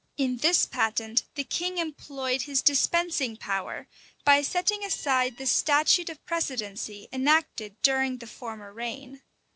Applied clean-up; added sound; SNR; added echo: neural separator model SepFormer DNS4.